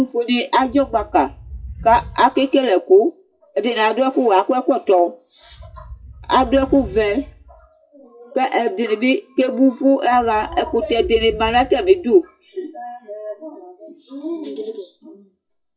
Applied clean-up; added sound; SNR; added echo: classical method WPE with log-MMSE.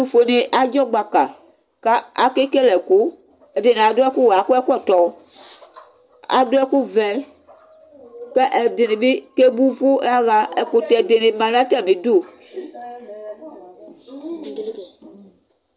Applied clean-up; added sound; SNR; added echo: none; none; none; none.